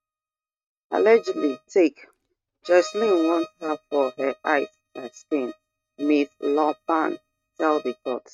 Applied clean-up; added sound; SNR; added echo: neural mask model RNNoise.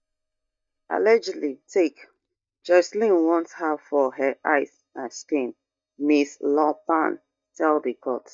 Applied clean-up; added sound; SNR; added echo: neural mask model DeepFilterNet 3.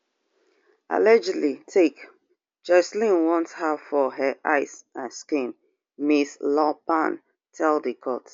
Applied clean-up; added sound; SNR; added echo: none; none; none; none.